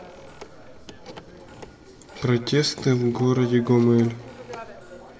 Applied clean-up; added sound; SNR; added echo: none; Telephone; 18 dB; reverberation time 2.4 s.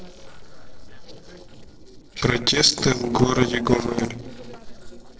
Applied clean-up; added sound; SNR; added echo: neural separator model SepFormer DNS4.